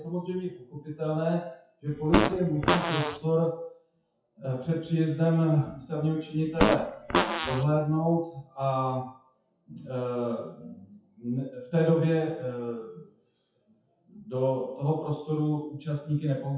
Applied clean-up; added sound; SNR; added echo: classical method WPE with log-MMSE.